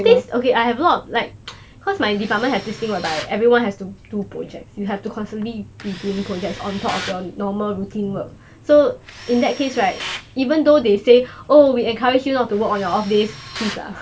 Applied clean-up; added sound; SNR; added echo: none; Tools; 18 dB; none.